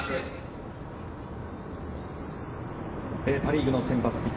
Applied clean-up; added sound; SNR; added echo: none; Chirp, tweet; 3 dB; reverberation time 2.2 s.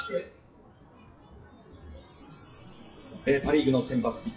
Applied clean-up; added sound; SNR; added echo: classical method WPE with log-MMSE.